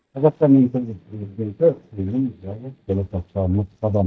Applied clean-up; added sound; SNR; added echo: neural mask model DeepFilterNet 3.